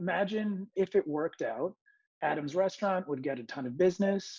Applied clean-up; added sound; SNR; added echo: none; none; none; none.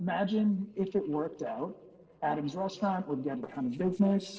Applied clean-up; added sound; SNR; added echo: neural separator model SepFormer DNS4.